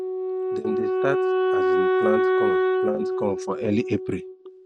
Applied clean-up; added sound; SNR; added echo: neural mask model RNNoise.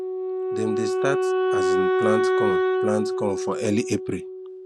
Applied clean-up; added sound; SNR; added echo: none; Wind instrument, woodwind instrument; -5 dB; none.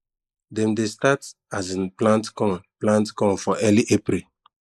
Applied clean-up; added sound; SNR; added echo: neural mask model Resemble Enhance denoiser.